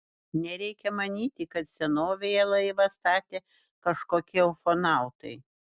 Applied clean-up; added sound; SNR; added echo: none; none; none; none.